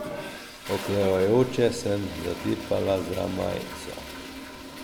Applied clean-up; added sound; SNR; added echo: none; Toilet flush; 10 dB; none.